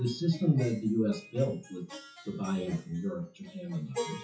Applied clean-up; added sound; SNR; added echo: classical method WPE with log-MMSE.